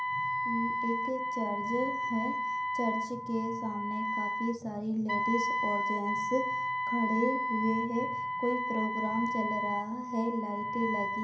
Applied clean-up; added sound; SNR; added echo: none; Wind instrument, woodwind instrument; -1 dB; reverberation time 0.6 s.